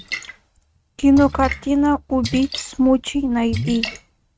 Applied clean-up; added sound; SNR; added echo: neural mask model RNNoise.